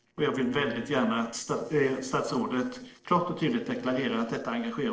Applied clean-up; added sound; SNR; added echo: neural separator model SepFormer DNS4.